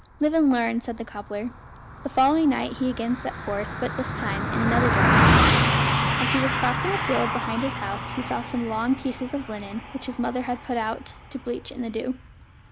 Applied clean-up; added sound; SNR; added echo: none; Car passing by; -1 dB; none.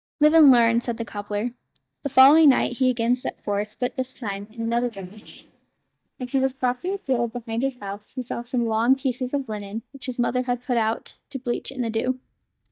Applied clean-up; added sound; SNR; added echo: neural mask model DeepFilterNet 3.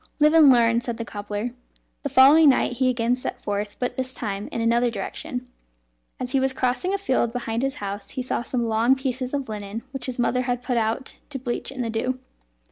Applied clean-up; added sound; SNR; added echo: none; none; none; none.